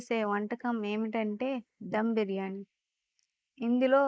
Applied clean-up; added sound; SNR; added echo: neural mask model Resemble Enhance denoiser.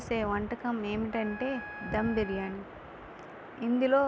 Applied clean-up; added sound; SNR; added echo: none; Wind instrument, woodwind instrument; 14 dB; none.